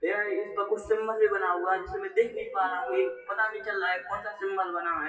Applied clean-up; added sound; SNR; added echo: classical method WPE with log-MMSE.